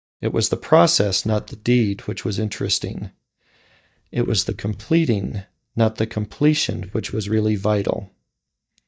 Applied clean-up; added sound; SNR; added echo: neural mask model DeepFilterNet 3.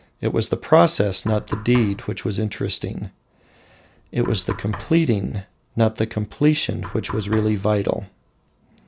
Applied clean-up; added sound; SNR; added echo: none; Knock; 17 dB; none.